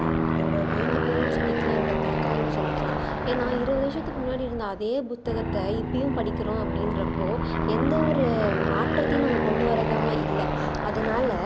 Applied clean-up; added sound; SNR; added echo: none; Aircraft; -3 dB; none.